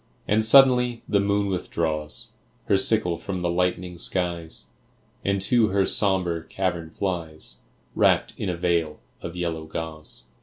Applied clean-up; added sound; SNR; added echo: none; none; none; none.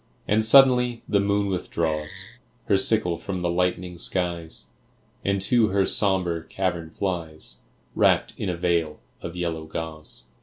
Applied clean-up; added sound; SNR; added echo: none; Wood; 17 dB; none.